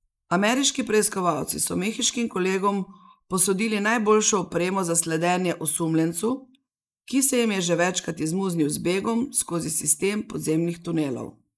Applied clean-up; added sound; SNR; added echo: neural mask model Resemble Enhance denoiser.